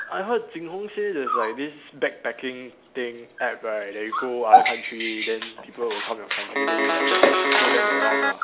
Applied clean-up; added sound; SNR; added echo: none; Guitar + Dog; -5 dB; none.